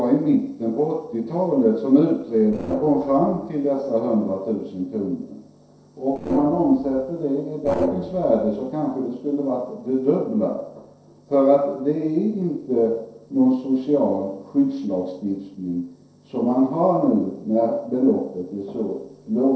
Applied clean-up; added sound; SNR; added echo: neural separator model SepFormer DNS4.